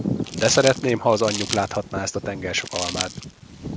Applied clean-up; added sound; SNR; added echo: none; Crumpling, crinkling + Bird vocalization, bird call, bird song; 7 dB; none.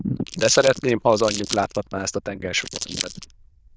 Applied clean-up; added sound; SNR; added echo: neural diffusion model UNIVERSE++.